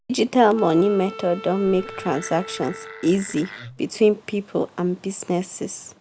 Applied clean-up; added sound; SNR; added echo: none; Wind instrument, woodwind instrument + Wood; 15 dB; none.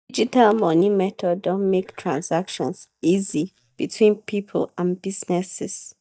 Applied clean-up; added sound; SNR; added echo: neural mask model DeepFilterNet 3.